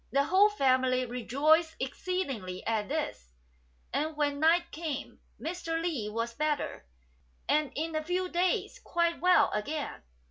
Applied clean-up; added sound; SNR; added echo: none; none; none; none.